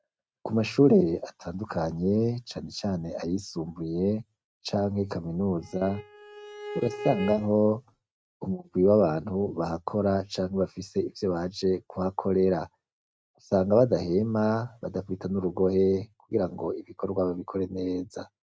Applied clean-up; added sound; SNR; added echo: neural mask model RNNoise.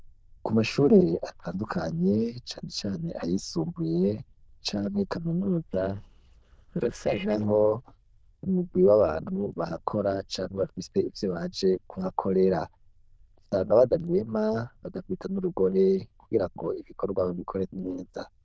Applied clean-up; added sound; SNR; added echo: neural diffusion model UNIVERSE++.